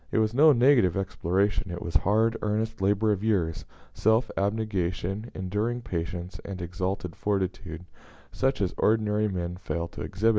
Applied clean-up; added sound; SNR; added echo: none; none; none; none.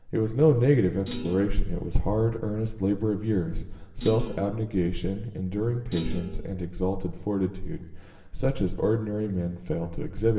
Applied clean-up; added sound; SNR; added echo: none; Thump, thud; 9 dB; reverberation time 1.1 s.